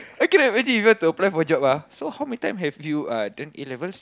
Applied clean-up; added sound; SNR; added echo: none; none; none; none.